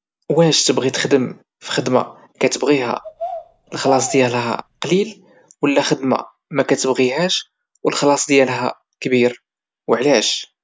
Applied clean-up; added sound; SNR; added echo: none; Bird vocalization, bird call, bird song; 13 dB; none.